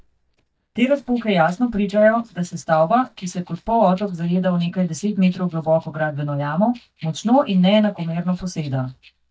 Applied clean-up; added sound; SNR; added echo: neural mask model DeepFilterNet 3.